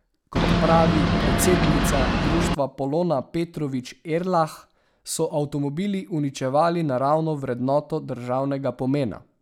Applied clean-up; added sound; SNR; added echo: none; Boat, Water vehicle; -4 dB; none.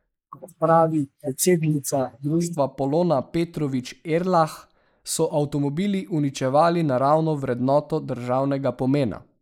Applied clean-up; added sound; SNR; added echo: neural mask model Resemble Enhance denoiser.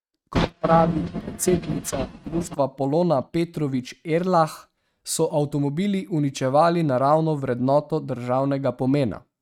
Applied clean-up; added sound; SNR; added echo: neural mask model RNNoise.